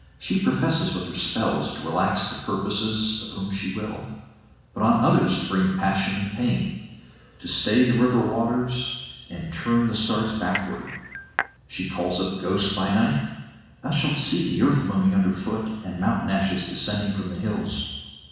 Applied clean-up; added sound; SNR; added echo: none; Cutlery, silverware / Dishes, pots, and pans / Chink, clink; 7 dB; reverberation time 1.1 s.